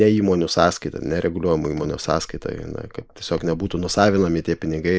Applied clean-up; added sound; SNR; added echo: neural mask model Resemble Enhance denoiser.